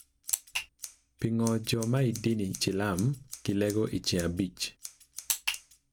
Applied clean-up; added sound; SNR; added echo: none; Scissors; 17 dB; none.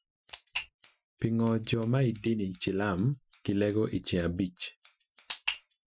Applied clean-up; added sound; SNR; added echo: classical method Wiener filter.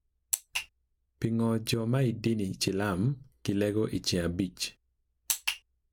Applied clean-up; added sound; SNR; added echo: none; none; none; none.